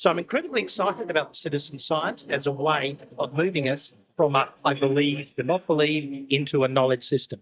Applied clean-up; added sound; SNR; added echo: neural mask model DeepFilterNet 3.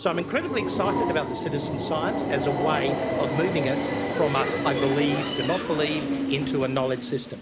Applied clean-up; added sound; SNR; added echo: none; Subway, metro, underground; 0 dB; none.